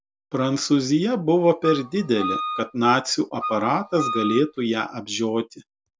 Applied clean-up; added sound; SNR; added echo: none; Wind instrument, woodwind instrument; 8 dB; none.